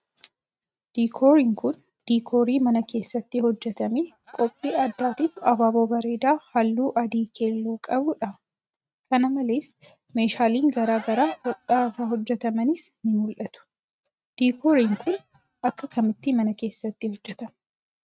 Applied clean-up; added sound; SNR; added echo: neural mask model RNNoise.